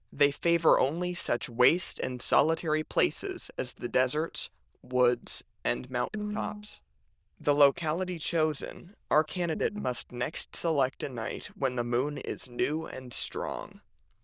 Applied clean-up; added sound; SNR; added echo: neural diffusion model UNIVERSE++.